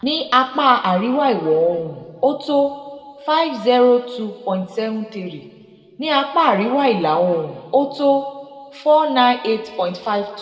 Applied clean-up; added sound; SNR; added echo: none; none; none; reverberation time 1.5 s.